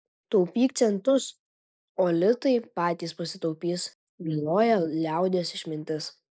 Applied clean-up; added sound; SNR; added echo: neural mask model Resemble Enhance denoiser.